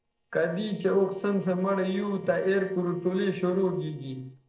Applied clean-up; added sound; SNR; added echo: neural separator model SepFormer DNS4.